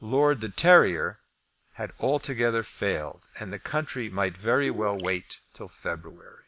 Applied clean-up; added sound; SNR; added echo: none; Gurgling; 10 dB; none.